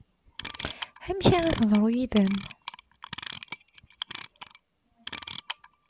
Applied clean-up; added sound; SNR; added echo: none; Clock; 12 dB; none.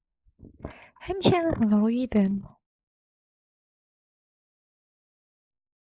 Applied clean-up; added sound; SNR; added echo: neural mask model Resemble Enhance denoiser.